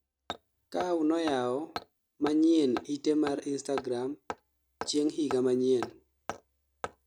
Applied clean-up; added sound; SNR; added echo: neural mask model RNNoise.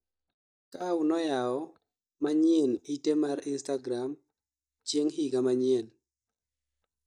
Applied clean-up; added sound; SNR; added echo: neural mask model DeepFilterNet 3.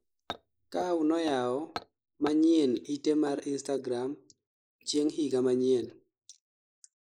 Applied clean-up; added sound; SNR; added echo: neural mask model Resemble Enhance denoiser.